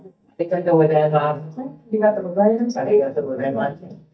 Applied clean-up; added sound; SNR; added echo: neural mask model DeepFilterNet 3.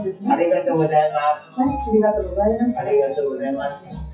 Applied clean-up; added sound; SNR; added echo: classical method WPE with log-MMSE.